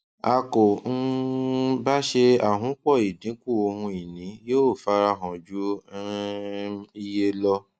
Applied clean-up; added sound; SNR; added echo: none; none; none; none.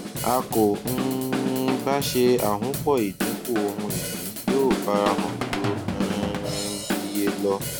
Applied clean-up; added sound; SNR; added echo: none; Drum / Drum kit; 3 dB; none.